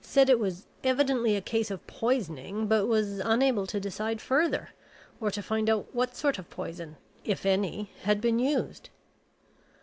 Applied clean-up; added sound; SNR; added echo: none; none; none; none.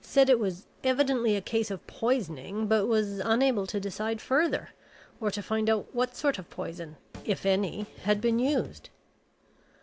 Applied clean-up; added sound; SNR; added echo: none; Drum kit; 20 dB; none.